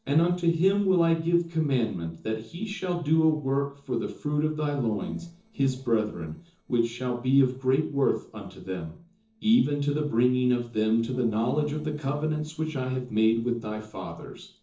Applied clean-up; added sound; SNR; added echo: neural separator model SepFormer DNS4.